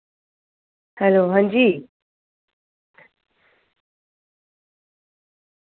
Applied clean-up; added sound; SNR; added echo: none; none; none; none.